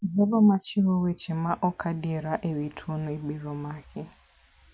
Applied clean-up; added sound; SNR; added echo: none; none; none; none.